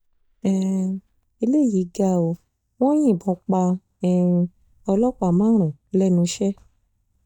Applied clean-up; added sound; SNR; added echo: neural mask model DeepFilterNet 3.